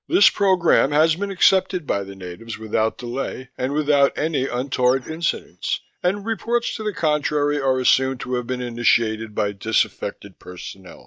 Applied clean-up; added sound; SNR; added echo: neural mask model DeepFilterNet 3.